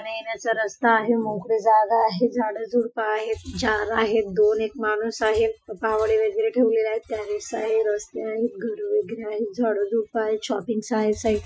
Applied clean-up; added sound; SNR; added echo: classical method Wiener filter.